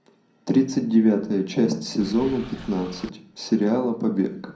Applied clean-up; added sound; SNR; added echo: none; Boat, Water vehicle; 18 dB; reverberation time 0.6 s.